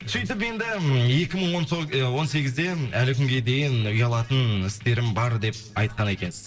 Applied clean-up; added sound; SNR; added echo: neural separator model SepFormer DNS4.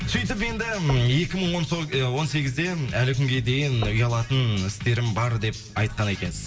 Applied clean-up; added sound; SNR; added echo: none; Knock; 18 dB; reverberation time 1.7 s.